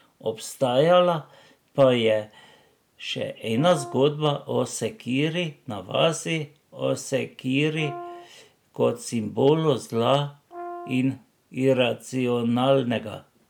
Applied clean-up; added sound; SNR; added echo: none; Brass instrument; 15 dB; none.